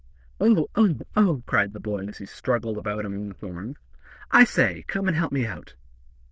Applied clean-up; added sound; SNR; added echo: neural diffusion model UNIVERSE++.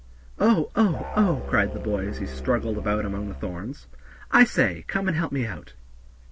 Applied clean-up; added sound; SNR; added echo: none; Musical instrument; 9 dB; none.